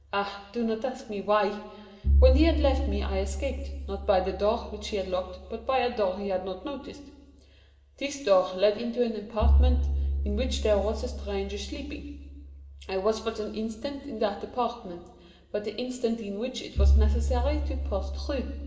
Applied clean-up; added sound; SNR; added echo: none; Bowed string instrument; 0 dB; reverberation time 1.3 s.